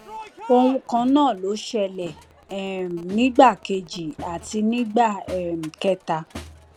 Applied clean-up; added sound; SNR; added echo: none; Crowd; 19 dB; none.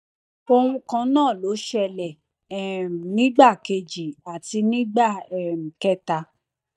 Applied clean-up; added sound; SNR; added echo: neural mask model DeepFilterNet 3.